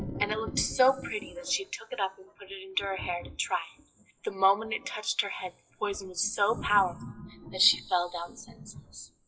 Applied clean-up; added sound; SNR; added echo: classical method WPE with log-MMSE.